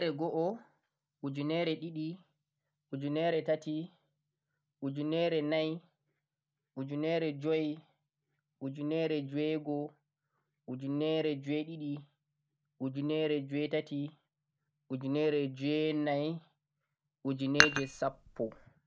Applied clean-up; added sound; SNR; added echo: none; Dishes, pots, and pans; -4 dB; none.